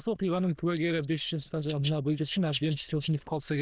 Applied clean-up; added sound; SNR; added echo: neural diffusion model UNIVERSE++.